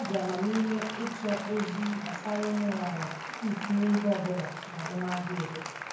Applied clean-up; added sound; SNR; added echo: none; Applause; 8 dB; reverberation time 0.9 s.